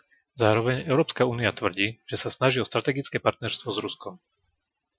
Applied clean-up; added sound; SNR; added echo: classical method Wiener filter.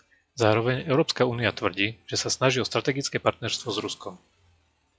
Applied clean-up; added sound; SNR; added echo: classical method log-MMSE.